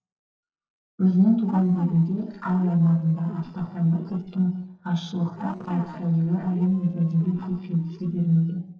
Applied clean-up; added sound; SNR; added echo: neural separator model SepFormer DNS4.